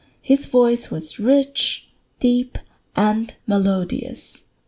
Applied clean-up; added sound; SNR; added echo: none; none; none; none.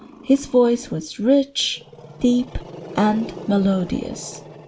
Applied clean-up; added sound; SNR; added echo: none; Growling; 17 dB; none.